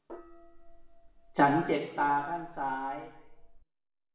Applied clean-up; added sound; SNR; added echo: none; Gong; 17 dB; reverberation time 0.9 s.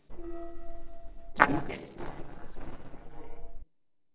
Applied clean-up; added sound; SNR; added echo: neural separator model SepFormer DNS4.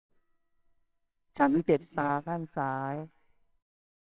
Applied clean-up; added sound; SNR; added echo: neural separator model SepFormer WHAMR!.